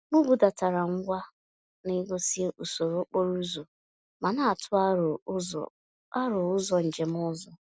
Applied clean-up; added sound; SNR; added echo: none; none; none; none.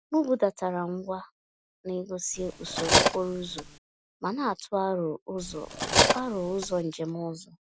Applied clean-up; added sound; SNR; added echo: none; Cutlery, silverware; -4 dB; none.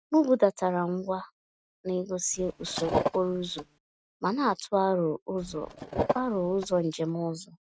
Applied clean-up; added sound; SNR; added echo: neural mask model RNNoise.